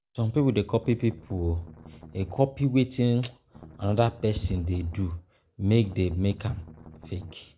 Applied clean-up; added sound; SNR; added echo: none; Strum; 19 dB; none.